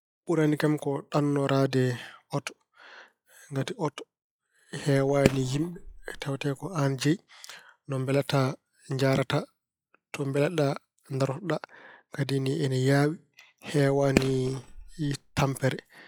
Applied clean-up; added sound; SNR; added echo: classical method log-MMSE.